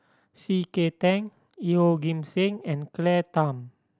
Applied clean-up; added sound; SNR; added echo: none; none; none; none.